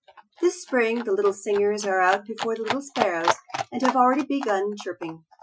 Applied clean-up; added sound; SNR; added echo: classical method Wiener filter.